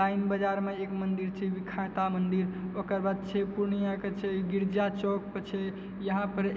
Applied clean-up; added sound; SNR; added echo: none; none; none; none.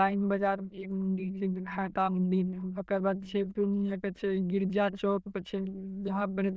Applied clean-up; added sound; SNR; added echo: neural diffusion model UNIVERSE++.